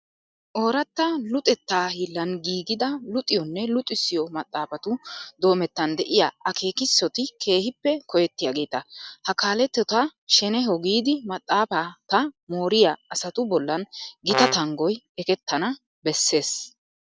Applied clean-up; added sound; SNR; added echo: none; Brass instrument; 4 dB; none.